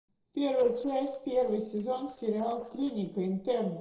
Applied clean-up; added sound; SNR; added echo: neural separator model SepFormer DNS4.